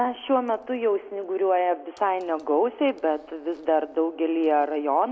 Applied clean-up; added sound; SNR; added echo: none; none; none; none.